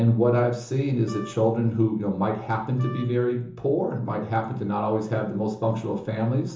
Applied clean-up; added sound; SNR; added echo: none; Wind instrument, woodwind instrument; 19 dB; reverberation time 0.6 s.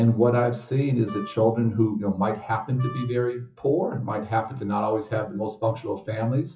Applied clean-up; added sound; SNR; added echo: classical method WPE with log-MMSE.